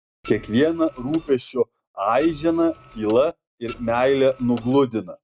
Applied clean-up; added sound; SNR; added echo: none; Printer; 20 dB; none.